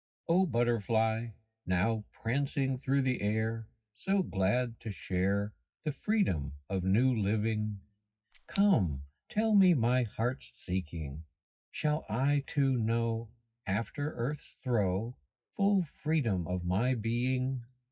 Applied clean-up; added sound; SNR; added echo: classical method WPE with log-MMSE.